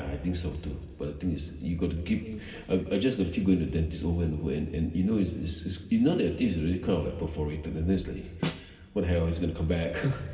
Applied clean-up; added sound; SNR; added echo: none; Snare drum; 9 dB; reverberation time 3.0 s.